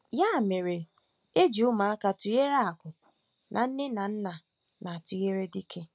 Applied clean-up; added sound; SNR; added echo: none; none; none; none.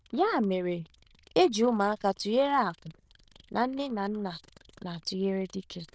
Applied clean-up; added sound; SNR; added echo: neural diffusion model UNIVERSE++.